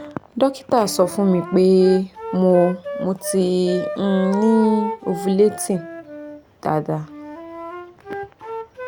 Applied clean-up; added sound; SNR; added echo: none; Wind instrument, woodwind instrument; 12 dB; none.